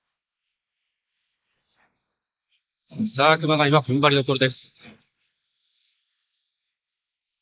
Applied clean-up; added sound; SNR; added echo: neural mask model Resemble Enhance denoiser.